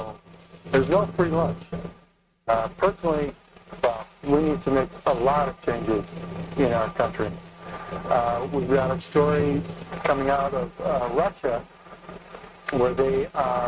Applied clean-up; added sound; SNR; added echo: neural mask model RNNoise.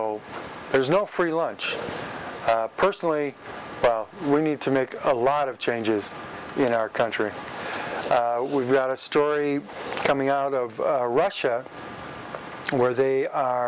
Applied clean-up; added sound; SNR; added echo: none; none; none; none.